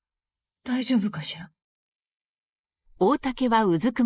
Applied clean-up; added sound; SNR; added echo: neural mask model Resemble Enhance denoiser.